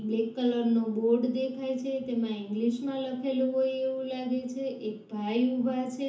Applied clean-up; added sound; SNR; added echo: none; none; none; reverberation time 0.6 s.